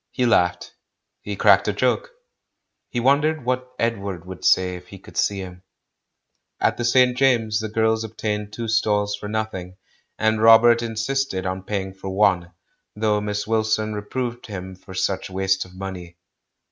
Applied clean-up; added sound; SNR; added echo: none; none; none; none.